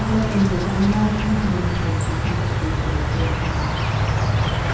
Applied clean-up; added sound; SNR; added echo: none; Insect; -3 dB; reverberation time 0.7 s.